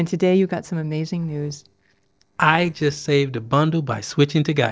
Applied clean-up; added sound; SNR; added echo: neural separator model SepFormer DNS4.